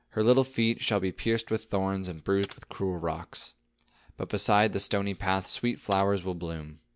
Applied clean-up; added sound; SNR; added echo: none; Computer keyboard; 19 dB; none.